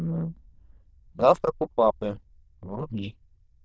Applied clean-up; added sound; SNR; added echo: neural diffusion model UNIVERSE++.